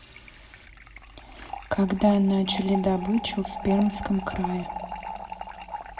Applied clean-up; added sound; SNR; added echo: none; Fill (with liquid) / Trickle, dribble; 11 dB; reverberation time 0.8 s.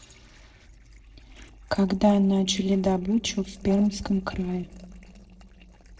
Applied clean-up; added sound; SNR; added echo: neural separator model SepFormer DNS4.